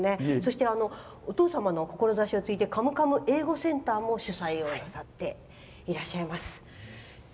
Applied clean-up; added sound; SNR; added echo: none; none; none; none.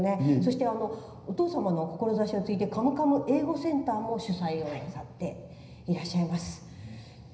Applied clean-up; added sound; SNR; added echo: none; none; none; reverberation time 0.9 s.